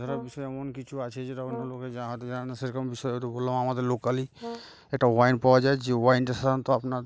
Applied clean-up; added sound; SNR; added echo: none; Brass instrument; 17 dB; none.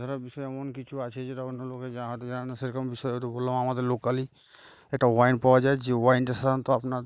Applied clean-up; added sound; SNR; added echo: neural mask model Resemble Enhance denoiser.